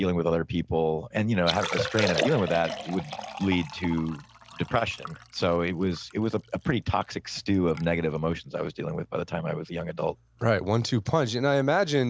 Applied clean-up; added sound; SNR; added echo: none; Liquid; 11 dB; none.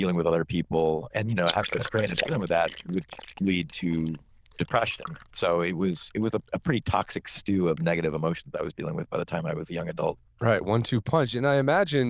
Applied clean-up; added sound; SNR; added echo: neural diffusion model UNIVERSE++.